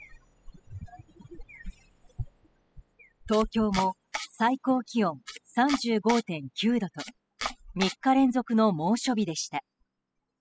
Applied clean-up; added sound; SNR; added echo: classical method spectral subtraction.